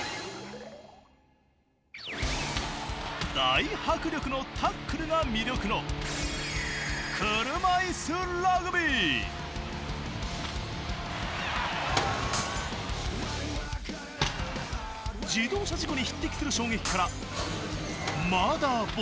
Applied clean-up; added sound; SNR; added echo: none; Shatter; 12 dB; none.